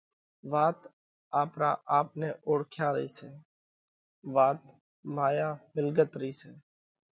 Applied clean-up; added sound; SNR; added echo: none; none; none; none.